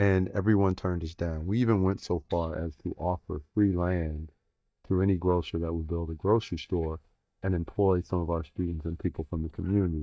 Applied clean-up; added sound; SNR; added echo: neural mask model DeepFilterNet 3.